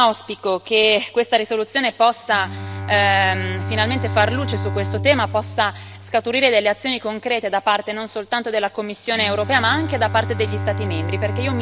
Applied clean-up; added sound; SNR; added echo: none; Bowed string instrument; 8 dB; none.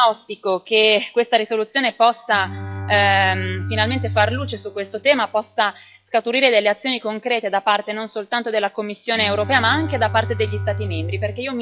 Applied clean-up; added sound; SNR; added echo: classical method log-MMSE.